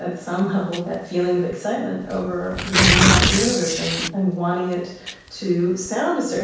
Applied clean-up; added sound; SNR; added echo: none; Tearing; 1 dB; reverberation time 0.7 s.